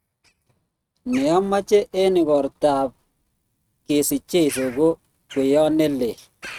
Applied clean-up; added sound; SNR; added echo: neural mask model RNNoise.